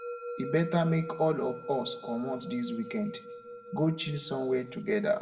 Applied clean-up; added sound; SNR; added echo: none; Musical instrument; 11 dB; reverberation time 1.1 s.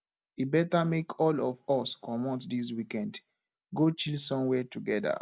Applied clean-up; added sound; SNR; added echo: none; none; none; none.